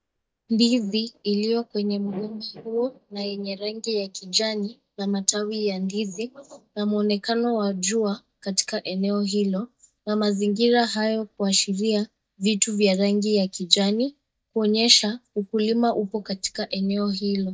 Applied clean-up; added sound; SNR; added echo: neural mask model DeepFilterNet 3.